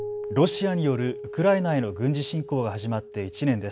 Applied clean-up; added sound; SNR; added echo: none; Acoustic guitar; 12 dB; none.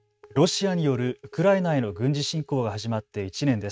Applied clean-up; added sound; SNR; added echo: neural mask model RNNoise.